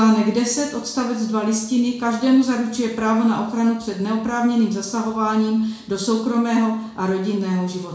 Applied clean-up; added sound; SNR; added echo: none; none; none; reverberation time 0.6 s.